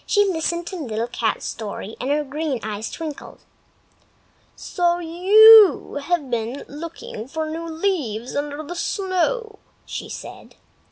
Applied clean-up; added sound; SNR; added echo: none; none; none; none.